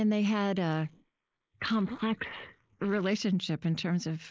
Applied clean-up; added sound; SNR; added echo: neural mask model Resemble Enhance denoiser.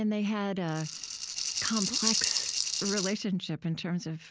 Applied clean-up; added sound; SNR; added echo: none; Rattle (instrument); -1 dB; none.